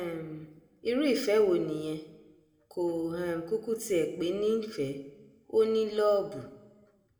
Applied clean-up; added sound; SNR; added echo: none; none; none; reverberation time 0.8 s.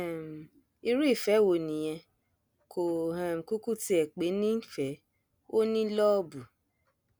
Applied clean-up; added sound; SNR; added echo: none; none; none; none.